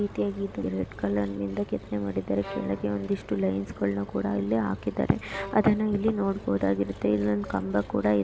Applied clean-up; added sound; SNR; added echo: none; Bowed string instrument + Engine; 16 dB; none.